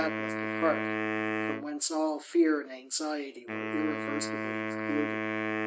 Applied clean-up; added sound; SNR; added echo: neural mask model RNNoise.